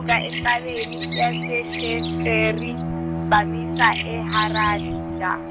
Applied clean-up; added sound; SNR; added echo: none; Bowed string instrument + Bird vocalization, bird call, bird song; 2 dB; none.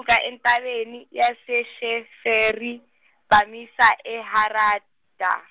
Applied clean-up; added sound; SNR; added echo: none; none; none; none.